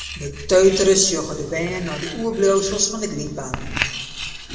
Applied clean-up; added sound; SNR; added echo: none; Writing; 11 dB; reverberation time 1.4 s.